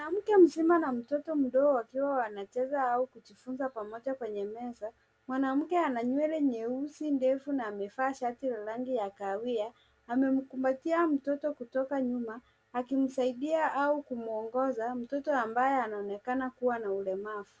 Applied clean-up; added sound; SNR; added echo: none; none; none; none.